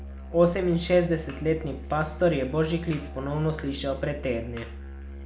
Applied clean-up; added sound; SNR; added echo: none; Musical instrument; 12 dB; none.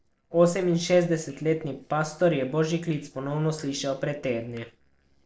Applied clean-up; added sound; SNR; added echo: neural separator model SepFormer DNS4.